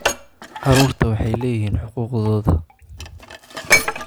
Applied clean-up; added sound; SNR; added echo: none; Dishes, pots, and pans; 4 dB; none.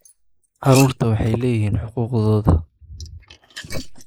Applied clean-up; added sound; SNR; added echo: neural mask model Resemble Enhance denoiser.